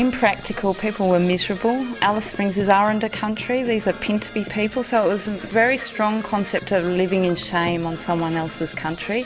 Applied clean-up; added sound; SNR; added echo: none; Brass instrument / Percussion; 15 dB; none.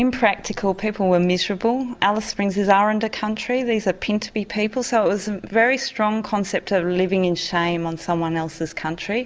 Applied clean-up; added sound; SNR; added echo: none; none; none; none.